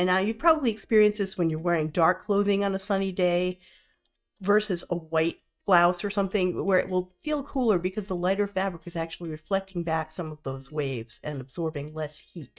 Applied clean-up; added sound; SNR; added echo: neural mask model DeepFilterNet 3.